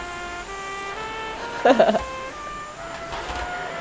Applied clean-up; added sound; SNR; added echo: none; Trumpet + Domestic sounds, home sounds; 6 dB; none.